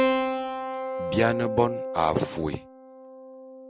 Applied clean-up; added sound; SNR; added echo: none; Keyboard (musical); 1 dB; none.